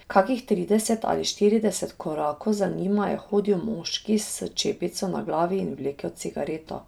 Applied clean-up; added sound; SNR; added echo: none; none; none; none.